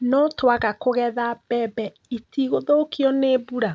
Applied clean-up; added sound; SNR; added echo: none; none; none; none.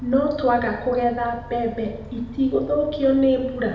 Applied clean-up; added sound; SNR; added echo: none; Bus; 17 dB; reverberation time 0.8 s.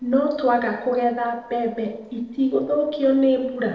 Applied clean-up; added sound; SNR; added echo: neural separator model SepFormer DNS4.